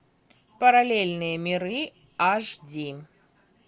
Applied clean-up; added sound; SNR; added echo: none; none; none; none.